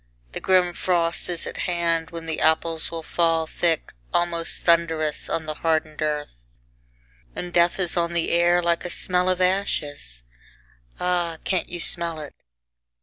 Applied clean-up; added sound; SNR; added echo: none; none; none; none.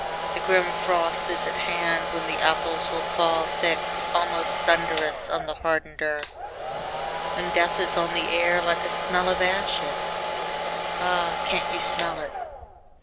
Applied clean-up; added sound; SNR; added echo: none; Domestic sounds, home sounds; 2 dB; none.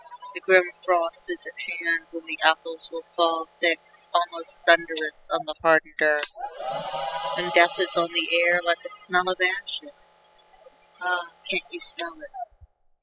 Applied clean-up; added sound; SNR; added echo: classical method spectral subtraction.